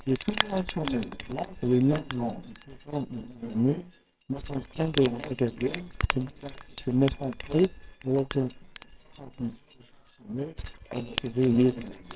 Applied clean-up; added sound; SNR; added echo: neural separator model SepFormer WHAMR!.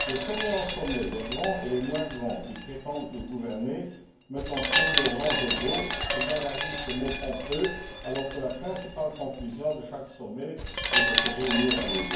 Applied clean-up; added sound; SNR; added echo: none; Wind chime; 0 dB; reverberation time 0.9 s.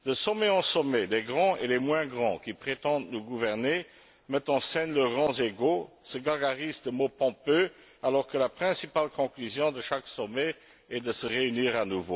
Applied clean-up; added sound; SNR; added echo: none; none; none; none.